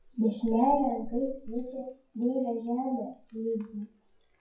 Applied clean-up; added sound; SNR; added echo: classical method WPE with log-MMSE.